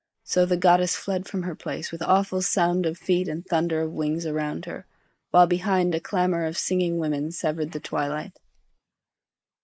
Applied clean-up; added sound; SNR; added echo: neural mask model Resemble Enhance denoiser.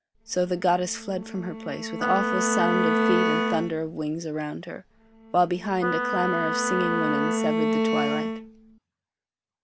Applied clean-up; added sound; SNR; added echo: none; Bowed string instrument + Wind instrument, woodwind instrument; -2 dB; none.